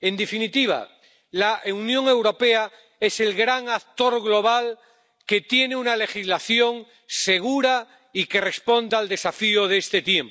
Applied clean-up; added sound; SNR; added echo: none; none; none; none.